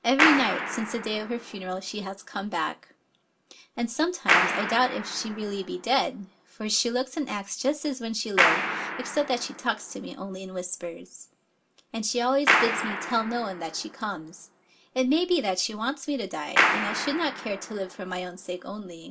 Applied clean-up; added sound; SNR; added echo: none; Clapping; 2 dB; reverberation time 0.2 s.